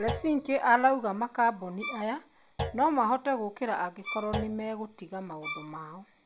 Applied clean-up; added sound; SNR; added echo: none; Bowed string instrument + Thump, thud; 11 dB; none.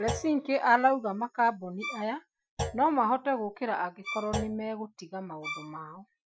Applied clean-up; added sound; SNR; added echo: classical method Wiener filter.